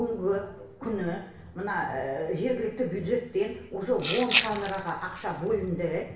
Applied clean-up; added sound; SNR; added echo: none; Rattle (instrument); -1 dB; reverberation time 0.8 s.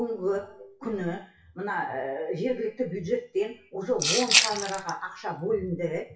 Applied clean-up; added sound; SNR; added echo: classical method WPE with log-MMSE.